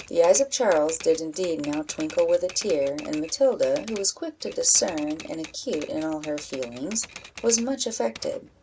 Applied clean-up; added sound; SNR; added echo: none; Typewriter; 18 dB; none.